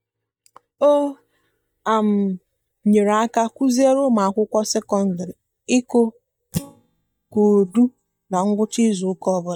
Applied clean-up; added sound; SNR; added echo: neural mask model DeepFilterNet 3.